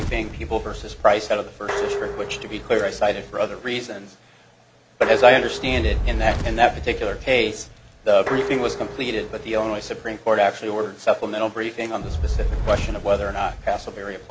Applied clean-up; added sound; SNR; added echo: none; Dishes, pots, and pans + Fire; 6 dB; none.